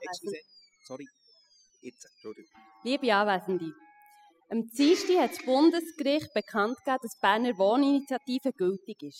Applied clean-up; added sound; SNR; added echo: classical method spectral subtraction.